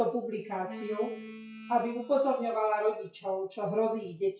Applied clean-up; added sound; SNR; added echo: classical method WPE with log-MMSE.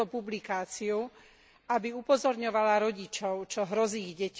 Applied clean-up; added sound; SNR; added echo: none; none; none; none.